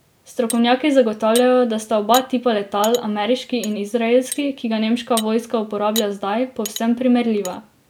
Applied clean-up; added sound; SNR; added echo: none; Cutlery, silverware; 16 dB; none.